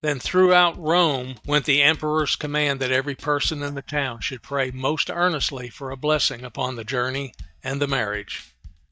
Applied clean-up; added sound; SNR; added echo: neural mask model DeepFilterNet 3.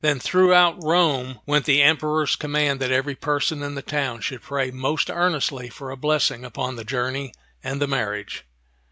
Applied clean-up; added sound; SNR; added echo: none; none; none; none.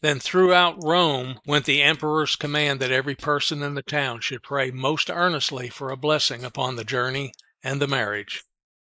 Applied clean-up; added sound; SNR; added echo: neural mask model Resemble Enhance denoiser.